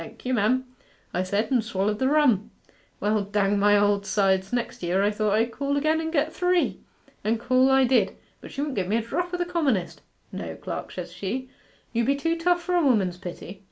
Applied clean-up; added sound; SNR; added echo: none; none; none; none.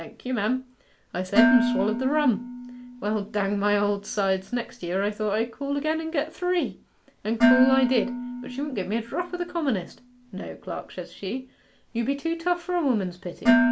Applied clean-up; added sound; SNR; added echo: none; Dishes, pots, and pans; 2 dB; none.